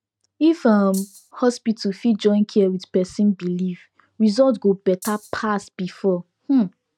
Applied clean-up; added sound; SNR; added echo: neural mask model RNNoise.